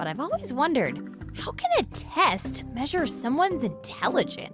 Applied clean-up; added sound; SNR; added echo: none; none; none; none.